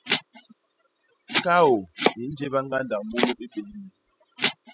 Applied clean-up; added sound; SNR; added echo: classical method spectral subtraction.